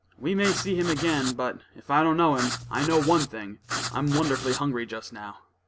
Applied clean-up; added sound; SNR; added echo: none; Writing; 7 dB; none.